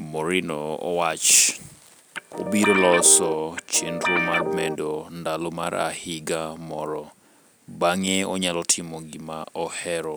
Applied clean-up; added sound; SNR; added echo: none; Guitar; 1 dB; none.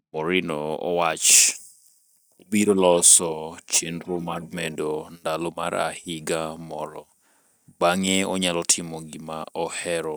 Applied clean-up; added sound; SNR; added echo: neural mask model DeepFilterNet 3.